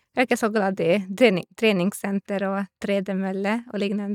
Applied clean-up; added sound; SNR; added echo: neural mask model DeepFilterNet 3.